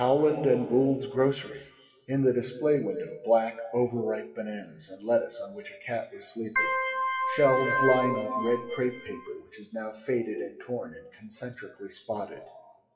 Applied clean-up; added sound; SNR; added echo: classical method WPE with log-MMSE.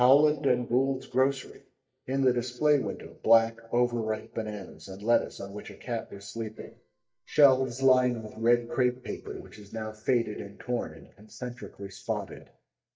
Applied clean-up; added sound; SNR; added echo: neural mask model DeepFilterNet 3.